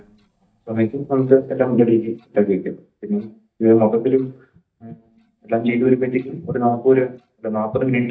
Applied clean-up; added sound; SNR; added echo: neural mask model DeepFilterNet 3.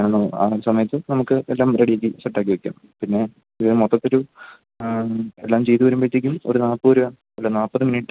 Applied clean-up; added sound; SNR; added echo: none; none; none; none.